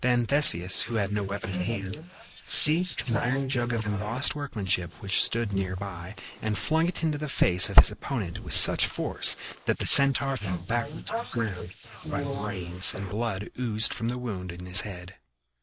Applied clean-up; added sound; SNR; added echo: neural mask model Resemble Enhance denoiser.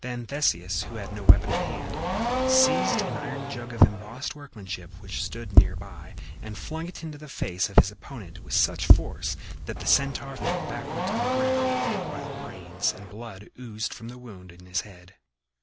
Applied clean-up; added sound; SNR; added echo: none; Race car, auto racing / Accelerating, revving, vroom + Tap; -5 dB; none.